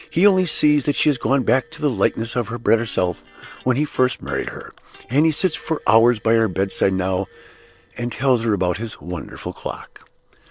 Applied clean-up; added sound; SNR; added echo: neural separator model SepFormer DNS4.